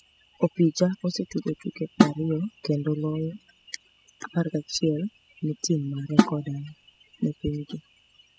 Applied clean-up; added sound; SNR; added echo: classical method spectral subtraction.